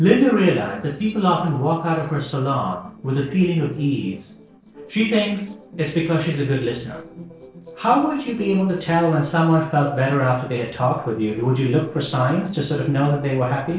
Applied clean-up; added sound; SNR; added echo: neural separator model SepFormer DNS4.